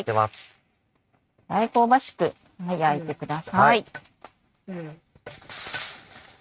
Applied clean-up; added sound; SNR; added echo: neural mask model RNNoise.